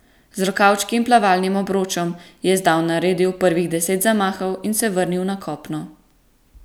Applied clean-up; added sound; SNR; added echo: none; none; none; none.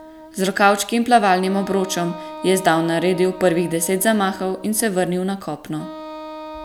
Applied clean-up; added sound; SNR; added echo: none; Wind instrument, woodwind instrument; 16 dB; none.